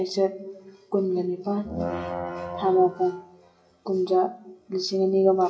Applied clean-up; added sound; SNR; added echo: classical method WPE with log-MMSE.